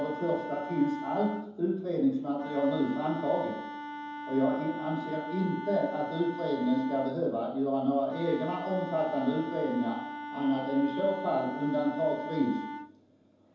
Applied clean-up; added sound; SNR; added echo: none; Wind instrument, woodwind instrument; 10 dB; reverberation time 0.9 s.